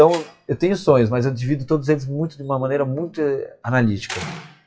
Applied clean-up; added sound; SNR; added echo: classical method WPE with log-MMSE.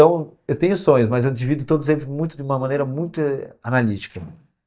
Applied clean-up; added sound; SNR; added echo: neural mask model DeepFilterNet 3.